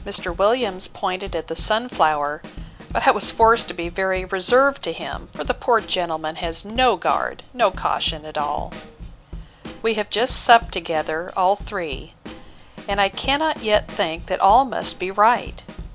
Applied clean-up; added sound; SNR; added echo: none; Snare drum / Drum kit; 15 dB; none.